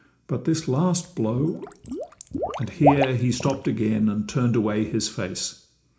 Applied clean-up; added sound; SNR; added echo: none; Water / Liquid; 5 dB; reverberation time 0.4 s.